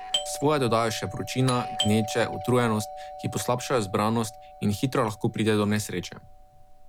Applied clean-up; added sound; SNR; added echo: none; Doorbell; 10 dB; none.